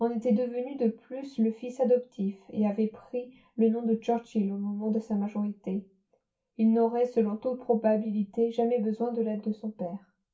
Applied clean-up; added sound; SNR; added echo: none; none; none; reverberation time 0.2 s.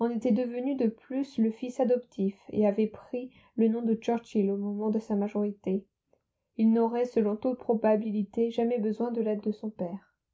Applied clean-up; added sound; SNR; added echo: none; none; none; none.